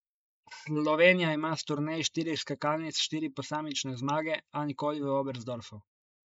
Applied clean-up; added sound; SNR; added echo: neural mask model Resemble Enhance denoiser.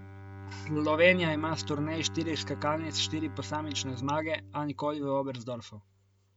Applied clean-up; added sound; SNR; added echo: none; Bowed string instrument; 11 dB; none.